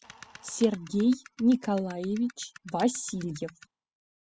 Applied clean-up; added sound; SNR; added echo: classical method spectral subtraction.